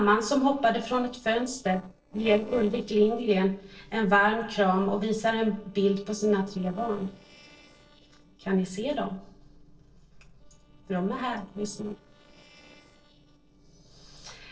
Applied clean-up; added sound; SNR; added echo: neural separator model SepFormer DNS4.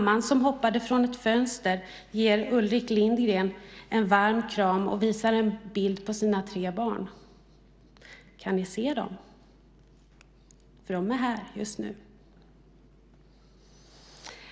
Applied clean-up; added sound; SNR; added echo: none; none; none; none.